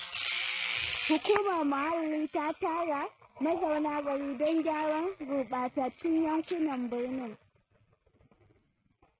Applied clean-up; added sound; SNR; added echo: neural mask model RNNoise.